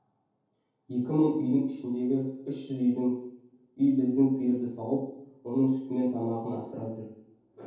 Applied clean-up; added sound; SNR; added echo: none; none; none; reverberation time 0.9 s.